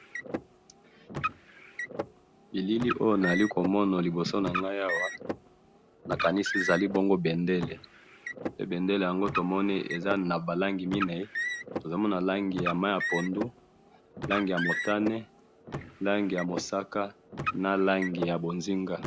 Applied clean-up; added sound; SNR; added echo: none; Car; 7 dB; none.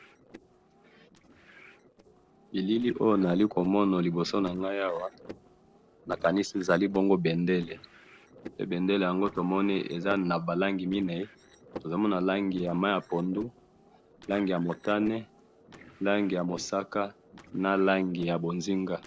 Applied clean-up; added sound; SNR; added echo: neural separator model SepFormer DNS4.